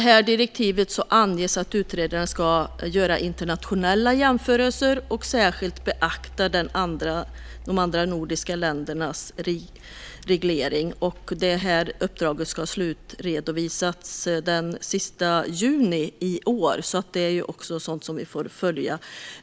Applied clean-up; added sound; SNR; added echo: none; Mechanical fan; 19 dB; none.